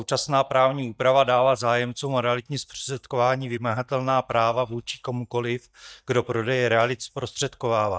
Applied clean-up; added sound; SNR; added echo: neural mask model DeepFilterNet 3.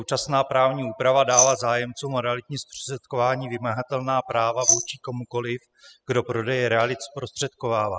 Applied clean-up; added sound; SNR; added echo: classical method spectral subtraction.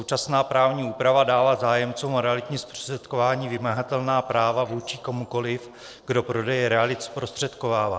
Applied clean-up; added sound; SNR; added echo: neural separator model SepFormer DNS4.